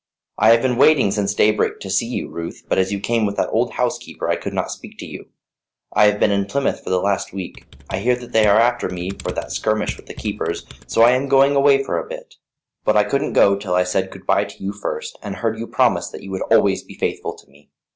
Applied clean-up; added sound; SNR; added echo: none; Computer keyboard; 17 dB; none.